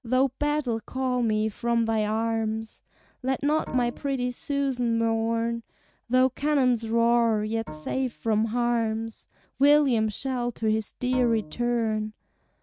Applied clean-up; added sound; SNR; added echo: neural mask model RNNoise.